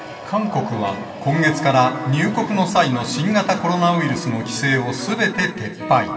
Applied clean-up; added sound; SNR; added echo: none; Electric guitar; 15 dB; reverberation time 1.9 s.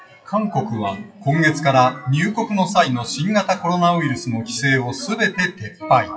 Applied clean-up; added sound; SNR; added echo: classical method WPE with log-MMSE.